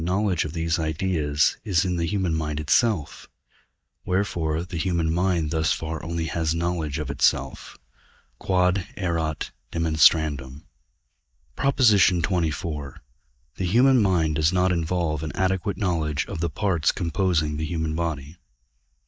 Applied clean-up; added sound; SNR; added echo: neural mask model DeepFilterNet 3.